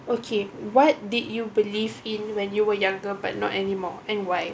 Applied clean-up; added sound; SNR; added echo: none; none; none; none.